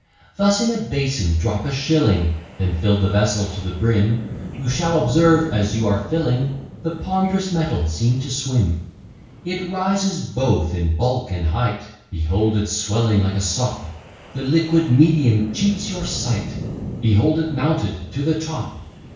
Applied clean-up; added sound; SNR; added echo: none; Wind; 15 dB; reverberation time 0.6 s.